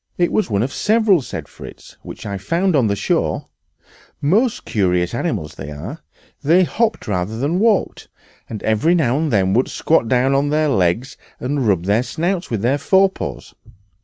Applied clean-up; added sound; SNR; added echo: none; none; none; none.